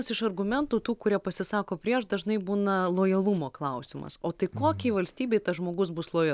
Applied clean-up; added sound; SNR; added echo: none; none; none; none.